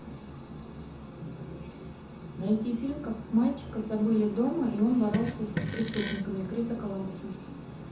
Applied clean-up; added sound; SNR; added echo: none; Fart; 6 dB; reverberation time 0.6 s.